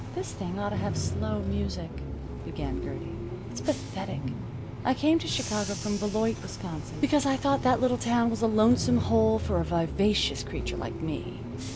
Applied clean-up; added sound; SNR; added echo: none; Bus / Engine; 5 dB; none.